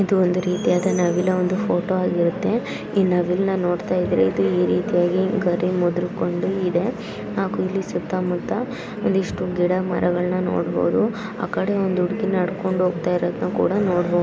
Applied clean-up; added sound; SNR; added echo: none; none; none; none.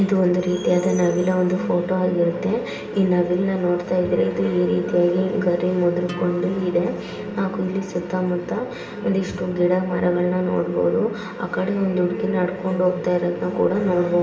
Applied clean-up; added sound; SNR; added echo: none; Acoustic guitar; 15 dB; reverberation time 0.6 s.